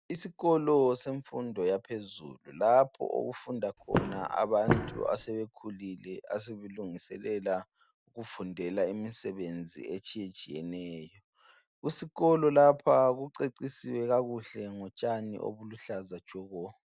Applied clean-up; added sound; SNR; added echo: none; Walk, footsteps; 2 dB; none.